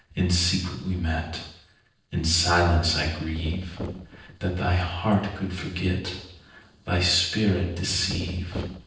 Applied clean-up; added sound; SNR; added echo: neural separator model SepFormer DNS4.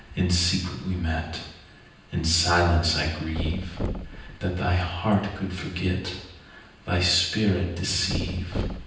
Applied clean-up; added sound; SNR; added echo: none; Thump, thud; 11 dB; reverberation time 0.9 s.